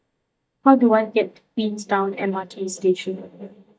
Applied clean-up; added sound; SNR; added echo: neural mask model DeepFilterNet 3.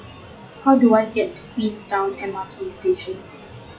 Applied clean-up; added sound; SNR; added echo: classical method WPE with log-MMSE.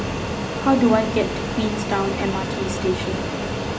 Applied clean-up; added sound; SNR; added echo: none; Fixed-wing aircraft, airplane; 2 dB; reverberation time 0.5 s.